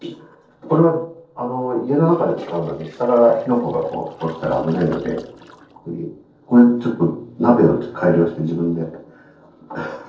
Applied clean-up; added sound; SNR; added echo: neural separator model SepFormer DNS4.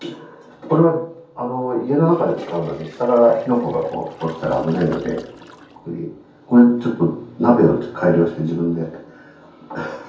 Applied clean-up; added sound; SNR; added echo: none; Toilet flush; 19 dB; reverberation time 0.6 s.